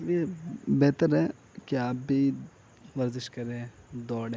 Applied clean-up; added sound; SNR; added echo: none; none; none; none.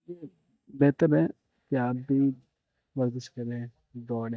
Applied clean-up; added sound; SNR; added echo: neural mask model DeepFilterNet 3.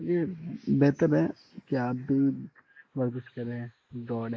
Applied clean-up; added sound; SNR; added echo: neural mask model Resemble Enhance denoiser.